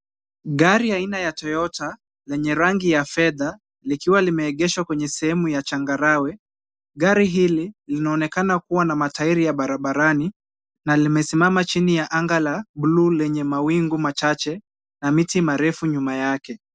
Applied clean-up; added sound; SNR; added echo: none; none; none; none.